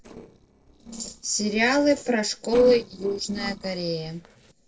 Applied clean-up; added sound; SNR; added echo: neural separator model SepFormer DNS4.